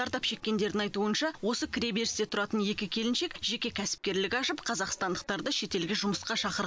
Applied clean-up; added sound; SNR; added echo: none; none; none; none.